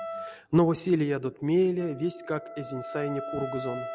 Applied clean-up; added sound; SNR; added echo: none; Wind instrument, woodwind instrument; 11 dB; none.